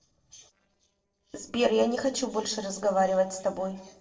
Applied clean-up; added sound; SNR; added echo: neural separator model SepFormer DNS4.